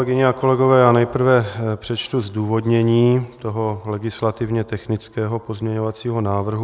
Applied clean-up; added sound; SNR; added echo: none; none; none; none.